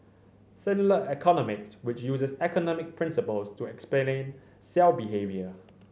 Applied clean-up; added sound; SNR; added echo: none; none; none; none.